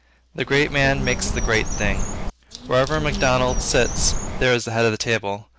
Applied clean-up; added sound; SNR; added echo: none; Bird; 3 dB; none.